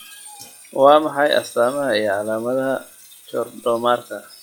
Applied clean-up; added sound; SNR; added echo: classical method log-MMSE.